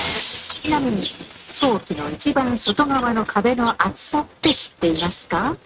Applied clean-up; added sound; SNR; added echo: neural mask model RNNoise.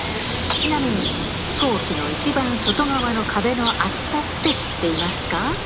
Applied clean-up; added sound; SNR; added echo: none; Bird; 1 dB; none.